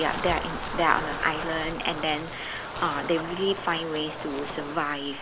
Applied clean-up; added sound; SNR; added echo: none; Wind + Splash, splatter; 6 dB; none.